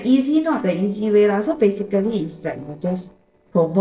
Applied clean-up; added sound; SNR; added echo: neural separator model SepFormer DNS4.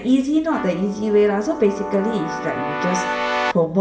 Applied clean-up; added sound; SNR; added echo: none; Keyboard (musical); 6 dB; reverberation time 0.7 s.